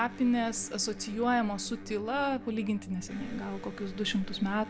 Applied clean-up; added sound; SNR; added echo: none; Electric guitar; 14 dB; none.